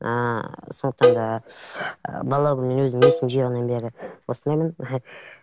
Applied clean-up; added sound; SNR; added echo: none; Cowbell; 0 dB; none.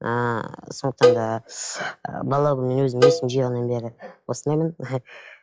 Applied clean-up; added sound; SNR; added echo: classical method log-MMSE.